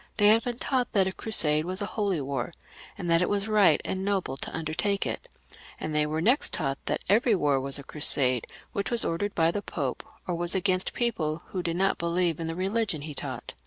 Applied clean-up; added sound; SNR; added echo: none; none; none; none.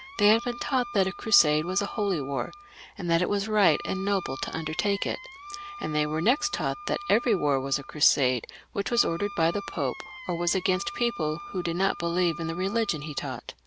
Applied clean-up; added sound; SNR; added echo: none; Wind instrument, woodwind instrument; 14 dB; none.